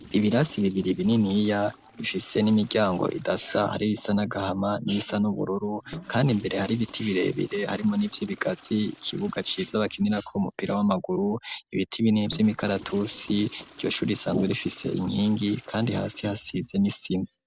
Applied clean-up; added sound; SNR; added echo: neural separator model SepFormer DNS4.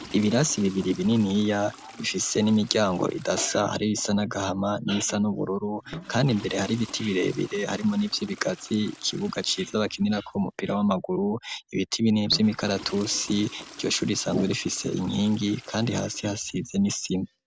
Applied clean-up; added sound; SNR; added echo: none; Toilet flush / Water; 20 dB; none.